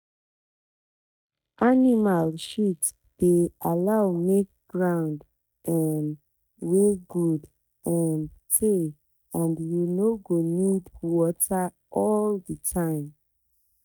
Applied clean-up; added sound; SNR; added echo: neural mask model DeepFilterNet 3.